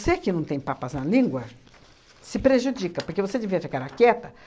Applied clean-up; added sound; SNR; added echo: none; none; none; none.